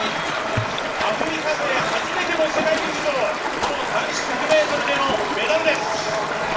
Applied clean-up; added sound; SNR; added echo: none; Stream; 3 dB; reverberation time 0.4 s.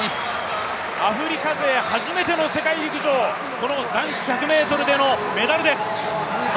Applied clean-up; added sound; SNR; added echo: none; none; none; none.